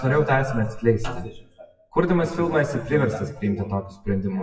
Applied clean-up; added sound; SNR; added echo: classical method WPE with log-MMSE.